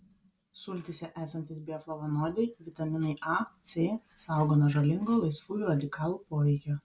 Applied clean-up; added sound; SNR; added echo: none; none; none; none.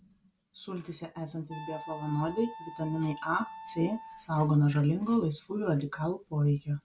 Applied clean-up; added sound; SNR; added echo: none; Wind instrument, woodwind instrument; 15 dB; none.